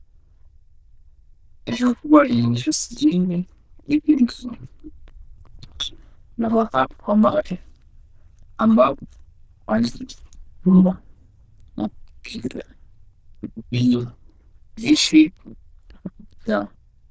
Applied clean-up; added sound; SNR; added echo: neural diffusion model UNIVERSE++.